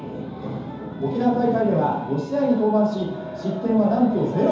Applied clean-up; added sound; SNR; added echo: none; none; none; reverberation time 0.9 s.